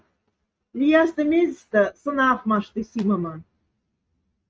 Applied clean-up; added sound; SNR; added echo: neural mask model RNNoise.